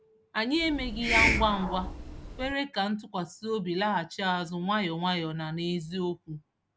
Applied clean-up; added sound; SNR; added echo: none; Hiss; -1 dB; none.